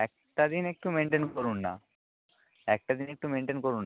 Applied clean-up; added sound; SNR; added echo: none; none; none; none.